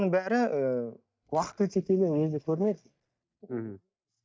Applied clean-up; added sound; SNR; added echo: neural mask model DeepFilterNet 3.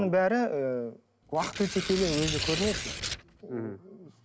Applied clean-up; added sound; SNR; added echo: none; Tearing; 5 dB; none.